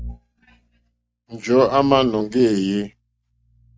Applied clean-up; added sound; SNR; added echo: neural mask model RNNoise.